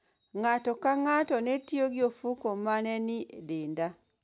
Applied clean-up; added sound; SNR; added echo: none; none; none; none.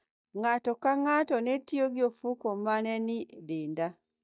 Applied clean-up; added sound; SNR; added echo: neural mask model DeepFilterNet 3.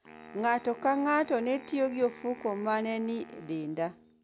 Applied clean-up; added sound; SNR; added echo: none; Wind instrument, woodwind instrument; 19 dB; none.